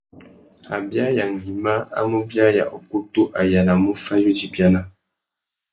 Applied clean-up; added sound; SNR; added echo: neural mask model Resemble Enhance denoiser.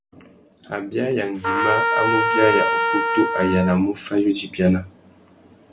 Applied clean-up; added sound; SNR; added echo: none; Trumpet; -1 dB; none.